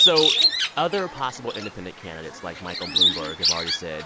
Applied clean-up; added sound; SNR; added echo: none; Bird; -5 dB; none.